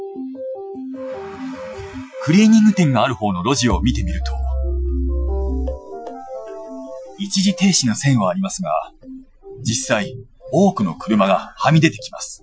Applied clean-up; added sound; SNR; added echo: classical method Wiener filter.